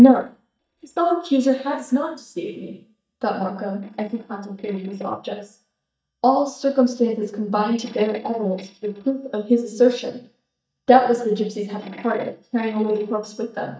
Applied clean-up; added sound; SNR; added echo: neural mask model DeepFilterNet 3.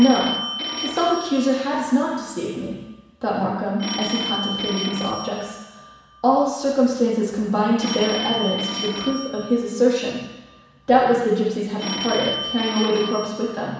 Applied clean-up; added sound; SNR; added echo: none; Telephone; 9 dB; reverberation time 1.1 s.